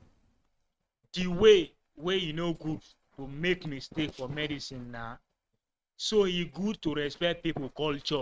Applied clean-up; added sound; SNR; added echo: neural mask model RNNoise.